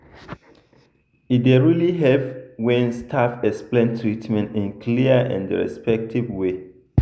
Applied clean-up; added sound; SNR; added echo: none; none; none; none.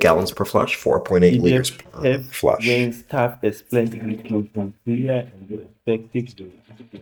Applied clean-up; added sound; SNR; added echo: neural mask model DeepFilterNet 3.